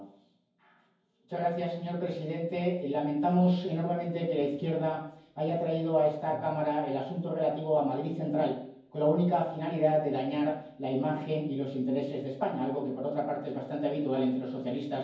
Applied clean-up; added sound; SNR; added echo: none; none; none; reverberation time 0.9 s.